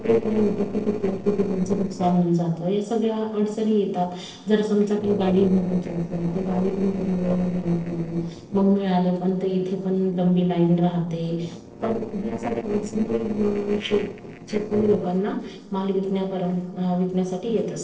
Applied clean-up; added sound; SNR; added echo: neural separator model SepFormer DNS4.